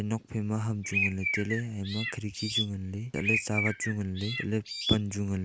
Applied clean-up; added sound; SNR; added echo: none; Bird; 2 dB; none.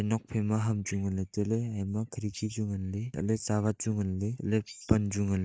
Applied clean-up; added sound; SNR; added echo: neural mask model DeepFilterNet 3.